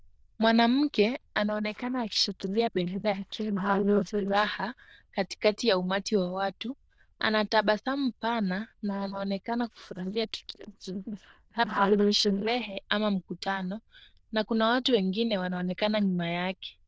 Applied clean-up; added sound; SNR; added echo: neural diffusion model UNIVERSE++.